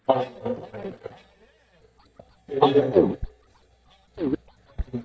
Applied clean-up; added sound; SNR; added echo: neural mask model DeepFilterNet 3.